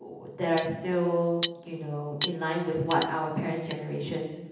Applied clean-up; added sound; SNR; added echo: none; Cutlery, silverware; 10 dB; reverberation time 0.8 s.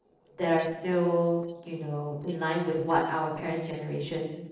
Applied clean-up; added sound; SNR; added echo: neural separator model SepFormer DNS4.